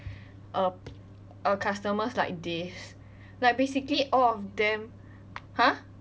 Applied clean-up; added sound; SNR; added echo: none; none; none; none.